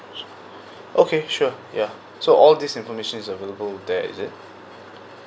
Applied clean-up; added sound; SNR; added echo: none; none; none; none.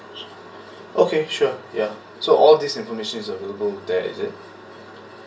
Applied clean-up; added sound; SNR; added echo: none; none; none; reverberation time 0.2 s.